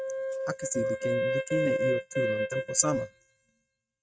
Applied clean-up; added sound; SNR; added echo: neural mask model RNNoise.